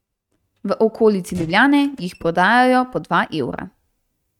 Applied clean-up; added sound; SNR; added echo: neural mask model RNNoise.